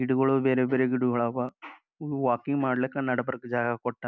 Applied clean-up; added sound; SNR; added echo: none; none; none; none.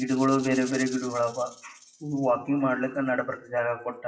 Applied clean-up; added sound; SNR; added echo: classical method WPE with log-MMSE.